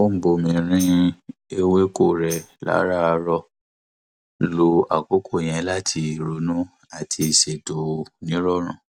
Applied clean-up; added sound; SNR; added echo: none; Tambourine; 20 dB; none.